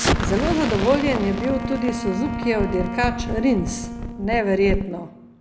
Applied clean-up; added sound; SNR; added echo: none; Explosion + Wind instrument, woodwind instrument; 3 dB; none.